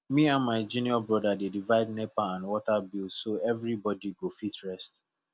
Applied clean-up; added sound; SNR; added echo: none; none; none; none.